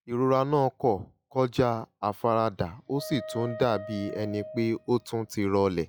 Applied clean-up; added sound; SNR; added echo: classical method log-MMSE.